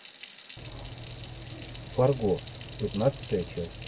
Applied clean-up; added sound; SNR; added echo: none; Sink (filling or washing) / Water tap, faucet; 17 dB; none.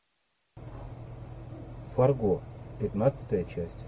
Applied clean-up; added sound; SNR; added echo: none; none; none; none.